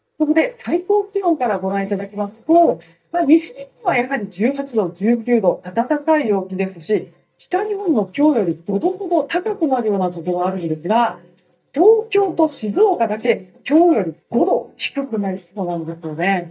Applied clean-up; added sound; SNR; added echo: neural mask model DeepFilterNet 3.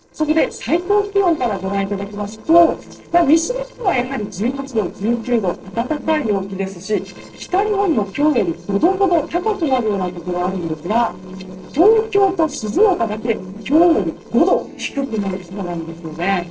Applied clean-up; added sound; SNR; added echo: neural separator model SepFormer DNS4.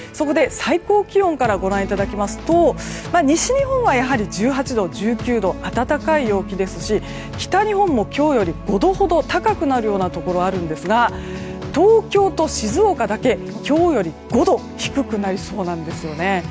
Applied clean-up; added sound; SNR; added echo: none; none; none; none.